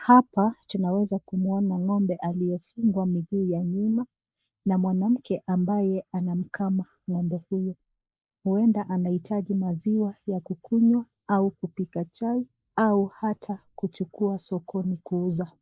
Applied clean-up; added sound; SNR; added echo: neural mask model Resemble Enhance denoiser.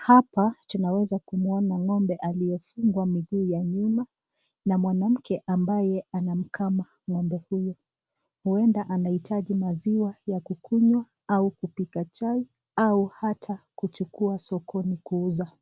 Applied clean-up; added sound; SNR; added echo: none; none; none; none.